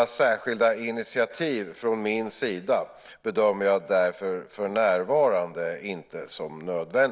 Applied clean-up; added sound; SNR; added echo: none; none; none; none.